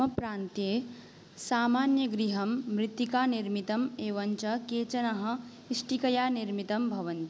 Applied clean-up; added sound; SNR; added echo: none; none; none; none.